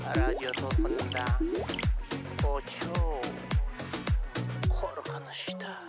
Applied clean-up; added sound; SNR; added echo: none; Gurgling; 3 dB; none.